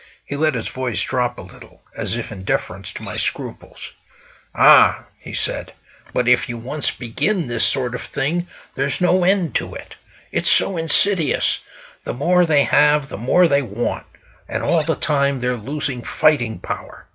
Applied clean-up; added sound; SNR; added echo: none; Cutlery, silverware; 17 dB; none.